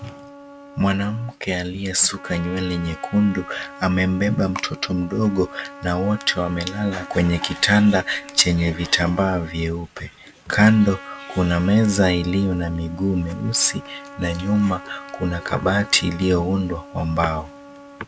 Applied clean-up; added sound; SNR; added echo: none; Trumpet; 18 dB; none.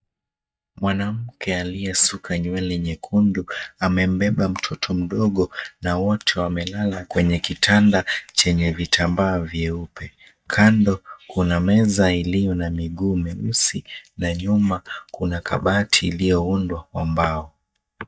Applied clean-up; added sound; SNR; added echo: neural mask model DeepFilterNet 3.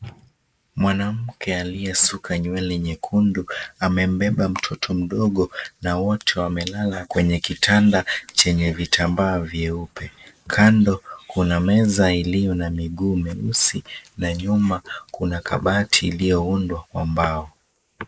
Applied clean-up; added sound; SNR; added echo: neural mask model Resemble Enhance denoiser.